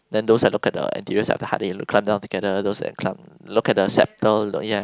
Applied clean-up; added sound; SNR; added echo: none; none; none; none.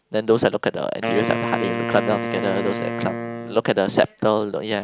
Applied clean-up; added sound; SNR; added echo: none; Wind instrument, woodwind instrument; 5 dB; none.